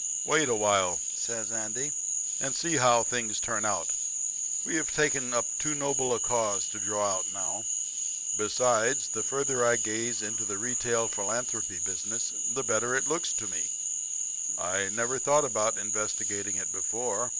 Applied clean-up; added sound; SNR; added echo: none; Frog; -1 dB; none.